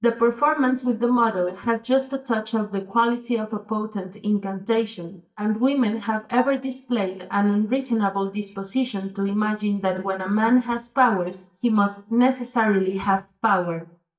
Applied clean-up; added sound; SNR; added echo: neural mask model DeepFilterNet 3.